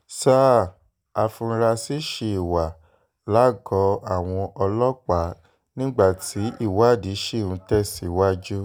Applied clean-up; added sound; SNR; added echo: none; none; none; none.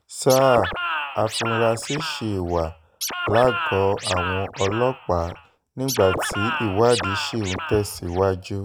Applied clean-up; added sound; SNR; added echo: none; Scratching (performance technique); 6 dB; none.